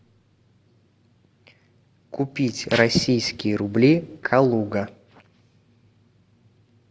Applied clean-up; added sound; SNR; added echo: none; none; none; none.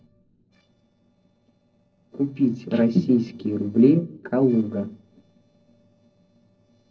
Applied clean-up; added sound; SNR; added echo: neural separator model SepFormer DNS4.